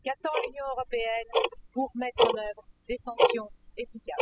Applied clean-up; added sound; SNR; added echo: classical method spectral subtraction.